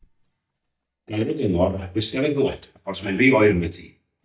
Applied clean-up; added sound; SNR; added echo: neural mask model DeepFilterNet 3.